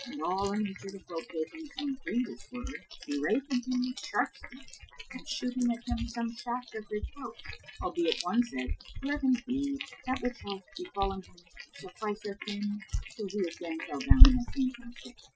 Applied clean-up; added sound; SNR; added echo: classical method Wiener filter.